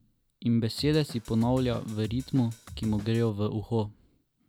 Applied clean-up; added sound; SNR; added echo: none; Drum kit; 16 dB; none.